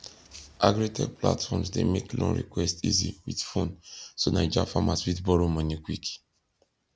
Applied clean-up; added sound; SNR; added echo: none; none; none; none.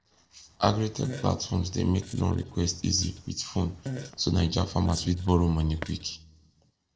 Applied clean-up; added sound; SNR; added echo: neural separator model SepFormer DNS4.